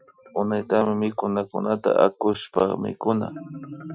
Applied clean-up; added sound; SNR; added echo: classical method Wiener filter.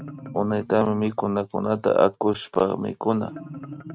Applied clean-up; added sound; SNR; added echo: neural mask model RNNoise.